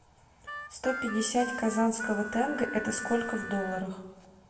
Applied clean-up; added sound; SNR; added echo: none; Harmonica; 8 dB; reverberation time 1.1 s.